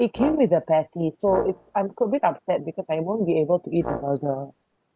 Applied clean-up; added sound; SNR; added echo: none; Brass instrument; 11 dB; none.